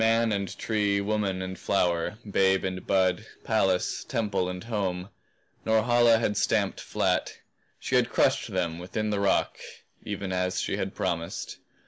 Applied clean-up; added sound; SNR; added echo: none; none; none; none.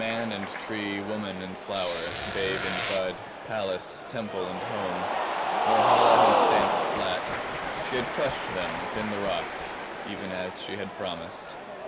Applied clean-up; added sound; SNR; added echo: none; Cheering + Squeak; -4 dB; none.